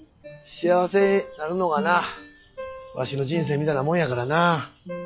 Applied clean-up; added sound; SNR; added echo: classical method log-MMSE.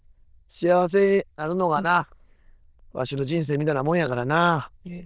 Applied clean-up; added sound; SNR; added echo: neural diffusion model UNIVERSE++.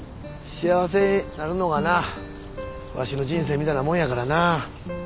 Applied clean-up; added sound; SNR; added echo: none; Wind; 20 dB; none.